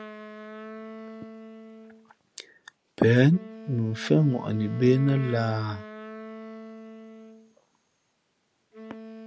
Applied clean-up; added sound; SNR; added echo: none; Wind instrument, woodwind instrument; 15 dB; none.